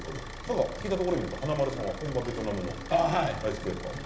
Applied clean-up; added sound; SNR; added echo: none; Idling / Car; 10 dB; reverberation time 0.8 s.